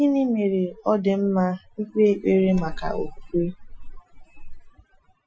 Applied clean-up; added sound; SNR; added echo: classical method Wiener filter.